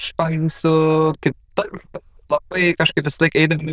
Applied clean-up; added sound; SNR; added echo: neural diffusion model UNIVERSE++.